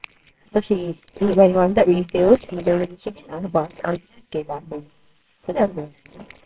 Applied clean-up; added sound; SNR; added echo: neural separator model SepFormer WHAMR!.